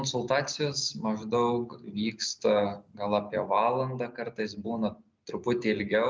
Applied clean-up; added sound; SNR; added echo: none; none; none; none.